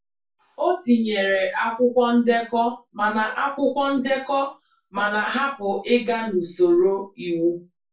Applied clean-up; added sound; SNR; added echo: none; none; none; reverberation time 0.2 s.